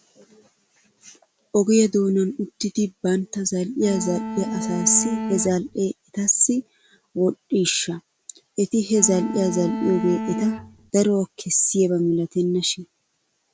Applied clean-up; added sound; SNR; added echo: none; Bowed string instrument; 5 dB; none.